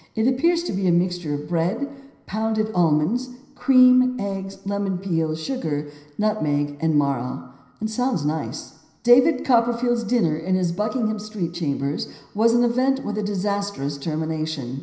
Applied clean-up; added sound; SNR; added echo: none; none; none; reverberation time 0.9 s.